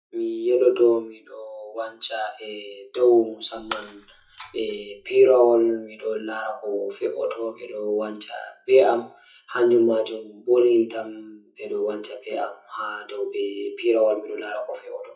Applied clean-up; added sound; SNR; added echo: classical method WPE with log-MMSE.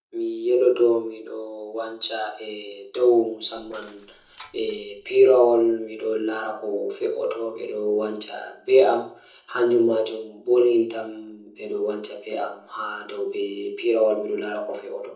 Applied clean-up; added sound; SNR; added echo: neural separator model SepFormer DNS4.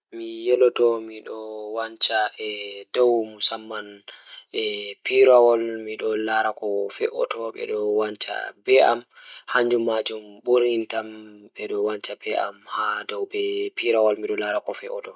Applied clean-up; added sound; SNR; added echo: none; none; none; none.